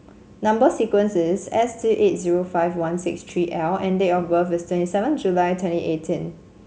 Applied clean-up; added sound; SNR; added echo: none; none; none; none.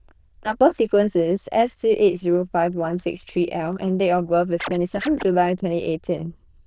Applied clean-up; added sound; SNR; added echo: neural diffusion model UNIVERSE++.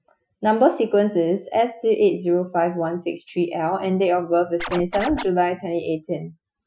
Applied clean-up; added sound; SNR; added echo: classical method Wiener filter.